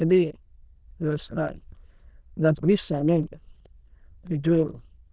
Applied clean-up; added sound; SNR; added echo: neural diffusion model UNIVERSE++.